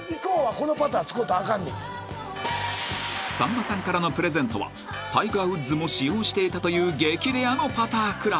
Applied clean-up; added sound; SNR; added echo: none; Church bell; 19 dB; none.